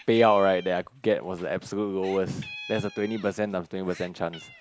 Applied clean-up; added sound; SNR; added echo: none; Meow; 19 dB; none.